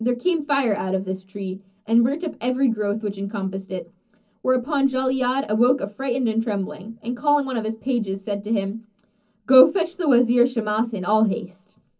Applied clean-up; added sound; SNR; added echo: none; none; none; reverberation time 0.4 s.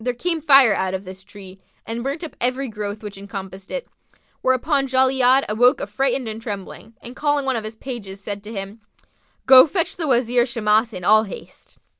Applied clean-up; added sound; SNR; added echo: none; none; none; none.